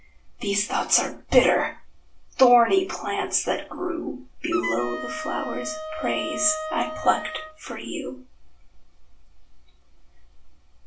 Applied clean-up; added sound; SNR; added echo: none; Wind instrument, woodwind instrument; 7 dB; reverberation time 0.2 s.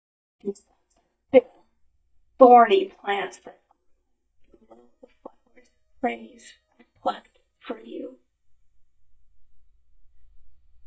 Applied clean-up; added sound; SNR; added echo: neural mask model DeepFilterNet 3.